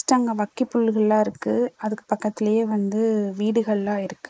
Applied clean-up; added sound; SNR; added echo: neural mask model Resemble Enhance denoiser.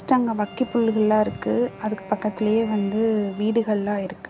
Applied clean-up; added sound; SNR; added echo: none; Wind instrument, woodwind instrument + Bowed string instrument; 20 dB; none.